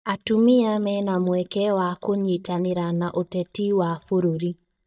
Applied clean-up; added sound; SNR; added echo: neural mask model DeepFilterNet 3.